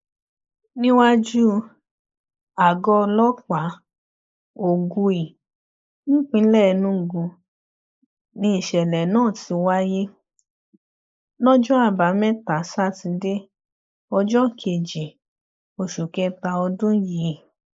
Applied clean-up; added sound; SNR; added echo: neural mask model Resemble Enhance denoiser.